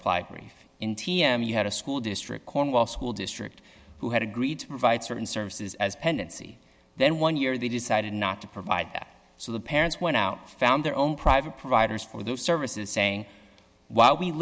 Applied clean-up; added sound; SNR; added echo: none; none; none; none.